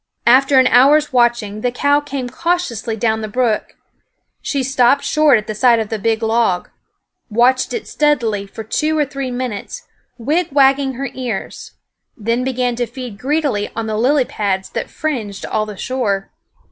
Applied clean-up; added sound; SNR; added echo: none; none; none; none.